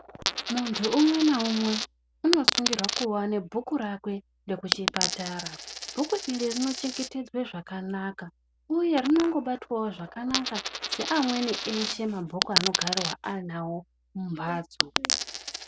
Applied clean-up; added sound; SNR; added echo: none; Coin (dropping); 4 dB; none.